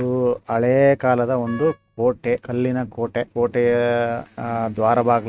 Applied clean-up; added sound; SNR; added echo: neural mask model RNNoise.